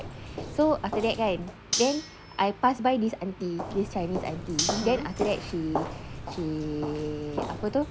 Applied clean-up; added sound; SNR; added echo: none; Cutlery, silverware + Walk, footsteps; 7 dB; none.